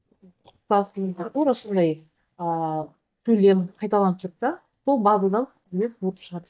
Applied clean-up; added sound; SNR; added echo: neural mask model DeepFilterNet 3.